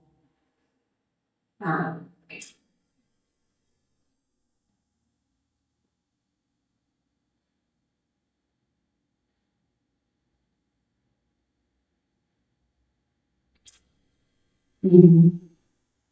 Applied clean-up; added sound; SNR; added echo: neural mask model DeepFilterNet 3.